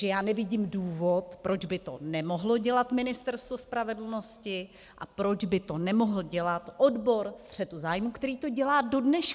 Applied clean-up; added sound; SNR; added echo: none; none; none; none.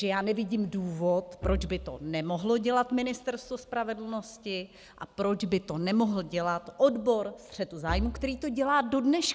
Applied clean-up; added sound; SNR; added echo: none; Bowed string instrument; 8 dB; none.